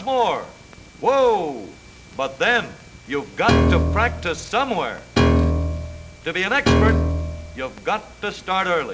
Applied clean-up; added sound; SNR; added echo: none; Piano; -4 dB; none.